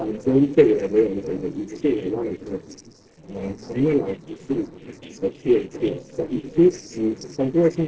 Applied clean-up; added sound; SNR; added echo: neural separator model SepFormer DNS4.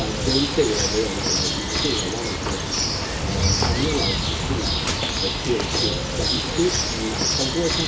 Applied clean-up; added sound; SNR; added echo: none; Bird; -4 dB; reverberation time 0.2 s.